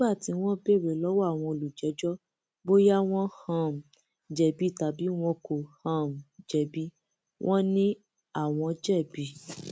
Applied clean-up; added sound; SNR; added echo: none; none; none; none.